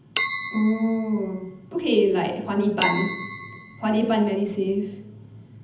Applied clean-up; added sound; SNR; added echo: none; Chink, clink; 9 dB; reverberation time 0.8 s.